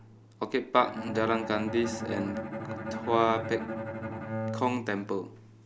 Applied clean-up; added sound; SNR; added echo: none; Bowed string instrument; 6 dB; none.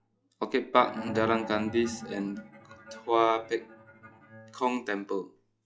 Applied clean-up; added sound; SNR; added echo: classical method log-MMSE.